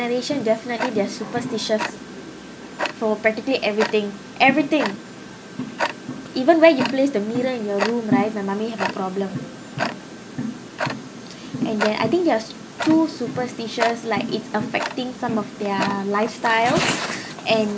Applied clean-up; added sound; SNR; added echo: none; Tick-tock; 6 dB; none.